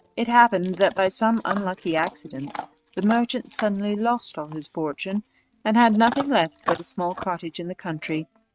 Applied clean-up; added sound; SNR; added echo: neural mask model RNNoise.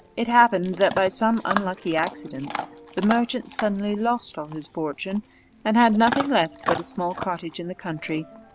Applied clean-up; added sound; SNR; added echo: none; Chewing, mastication / Dog; 11 dB; none.